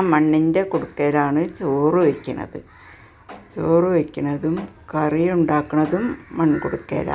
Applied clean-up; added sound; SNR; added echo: none; none; none; none.